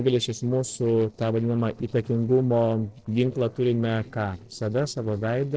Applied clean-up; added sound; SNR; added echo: neural separator model SepFormer DNS4.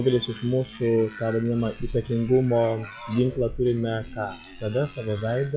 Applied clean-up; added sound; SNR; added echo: classical method log-MMSE.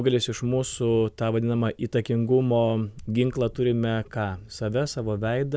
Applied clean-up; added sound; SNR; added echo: none; none; none; none.